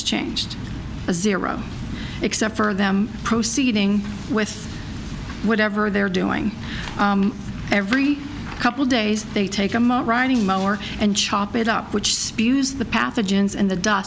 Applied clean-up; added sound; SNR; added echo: none; none; none; none.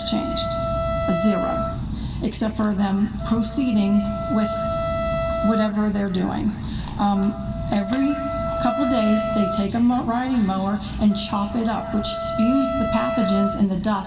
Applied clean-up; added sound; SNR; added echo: none; Wind instrument, woodwind instrument; 6 dB; reverberation time 2.0 s.